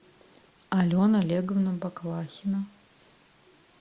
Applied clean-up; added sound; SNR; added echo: none; none; none; none.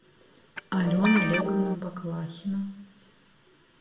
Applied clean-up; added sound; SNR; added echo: none; Guitar; 2 dB; reverberation time 0.7 s.